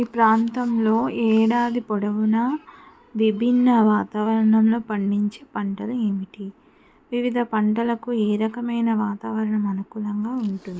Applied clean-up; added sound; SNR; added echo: none; none; none; none.